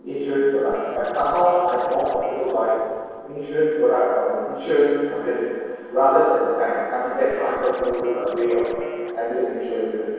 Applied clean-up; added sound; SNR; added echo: neural separator model SepFormer DNS4.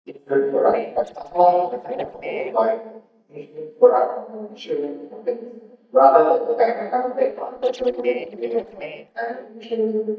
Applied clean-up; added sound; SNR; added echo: neural mask model DeepFilterNet 3.